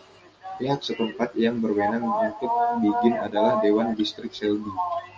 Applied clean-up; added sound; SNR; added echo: none; none; none; none.